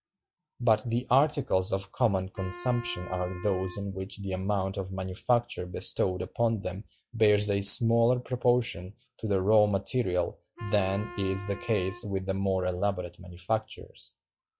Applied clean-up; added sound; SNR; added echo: classical method log-MMSE.